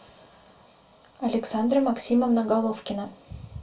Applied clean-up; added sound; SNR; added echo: none; none; none; reverberation time 0.2 s.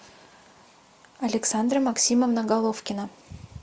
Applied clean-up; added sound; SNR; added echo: none; none; none; none.